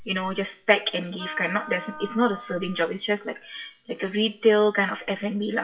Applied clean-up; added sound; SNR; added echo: classical method WPE with log-MMSE.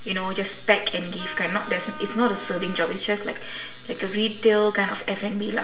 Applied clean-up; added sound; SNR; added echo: none; Wind instrument, woodwind instrument; 14 dB; reverberation time 0.5 s.